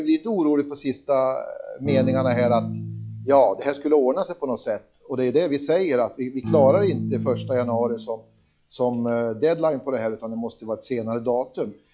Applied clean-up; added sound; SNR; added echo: classical method log-MMSE.